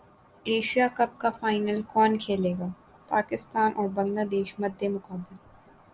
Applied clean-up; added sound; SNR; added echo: none; none; none; none.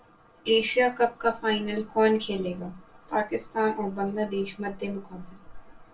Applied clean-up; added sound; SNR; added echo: none; none; none; reverberation time 0.2 s.